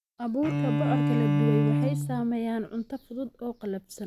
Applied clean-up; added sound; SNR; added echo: none; Bowed string instrument; -3 dB; none.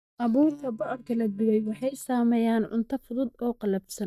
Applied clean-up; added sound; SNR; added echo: neural mask model DeepFilterNet 3.